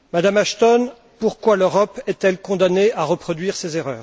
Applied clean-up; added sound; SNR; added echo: none; none; none; none.